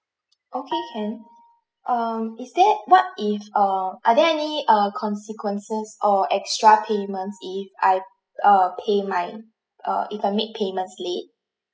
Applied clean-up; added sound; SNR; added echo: classical method spectral subtraction.